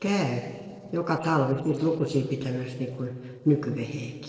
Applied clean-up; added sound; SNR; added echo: neural separator model SepFormer DNS4.